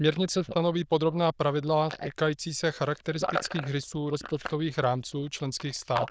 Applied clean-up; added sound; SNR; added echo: neural diffusion model UNIVERSE++.